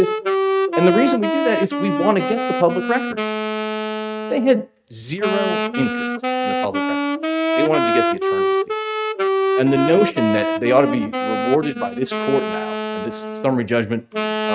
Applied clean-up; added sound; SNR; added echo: neural mask model RNNoise.